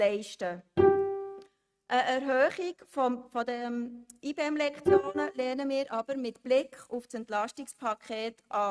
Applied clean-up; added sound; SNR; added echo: neural mask model RNNoise.